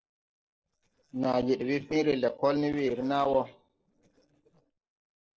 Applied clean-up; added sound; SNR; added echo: neural separator model SepFormer DNS4.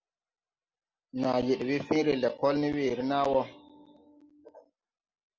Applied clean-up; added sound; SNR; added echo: none; none; none; none.